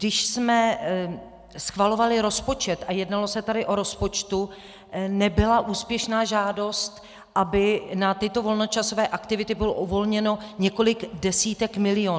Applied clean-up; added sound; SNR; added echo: none; none; none; none.